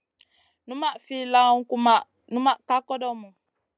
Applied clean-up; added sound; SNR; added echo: none; none; none; none.